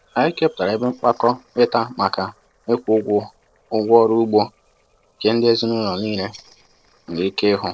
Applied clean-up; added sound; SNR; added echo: neural separator model SepFormer DNS4.